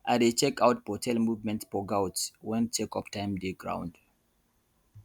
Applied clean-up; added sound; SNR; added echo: none; none; none; none.